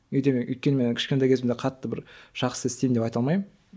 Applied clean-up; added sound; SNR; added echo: none; none; none; none.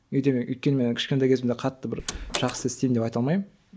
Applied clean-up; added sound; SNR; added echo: none; Door; 10 dB; none.